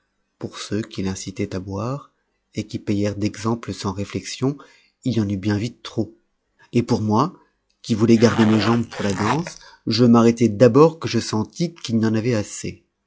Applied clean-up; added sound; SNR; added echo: classical method log-MMSE.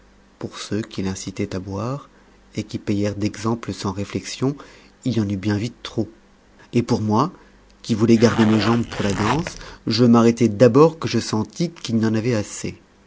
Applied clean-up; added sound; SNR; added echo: none; Zipper (clothing); 8 dB; none.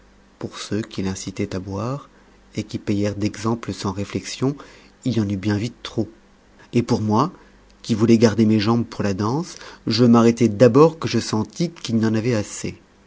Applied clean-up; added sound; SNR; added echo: none; none; none; none.